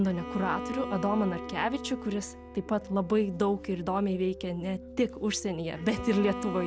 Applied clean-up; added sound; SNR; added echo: none; Bowed string instrument; 11 dB; none.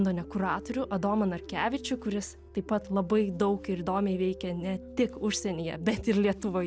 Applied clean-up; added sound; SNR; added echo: none; none; none; none.